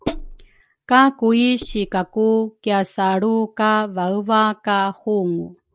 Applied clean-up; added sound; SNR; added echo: neural mask model Resemble Enhance denoiser.